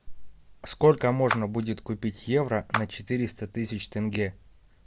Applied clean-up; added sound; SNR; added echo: none; Clapping; 9 dB; none.